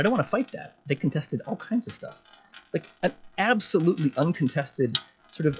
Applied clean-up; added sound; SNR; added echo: classical method log-MMSE.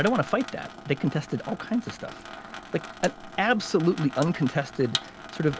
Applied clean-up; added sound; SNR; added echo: none; Sink (filling or washing) / Water tap, faucet; 12 dB; none.